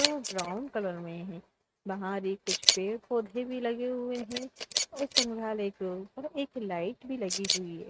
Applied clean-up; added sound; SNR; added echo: neural mask model RNNoise.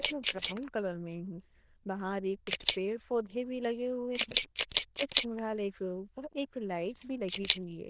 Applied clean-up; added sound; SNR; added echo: neural diffusion model UNIVERSE++.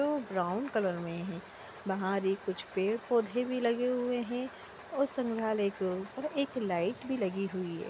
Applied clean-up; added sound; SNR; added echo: none; none; none; none.